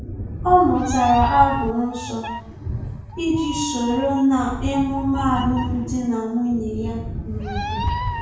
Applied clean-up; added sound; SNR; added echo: none; Meow; 6 dB; reverberation time 0.6 s.